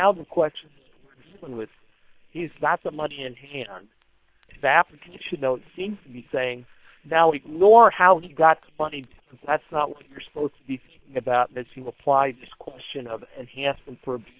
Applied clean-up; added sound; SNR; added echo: neural separator model SepFormer WHAM!.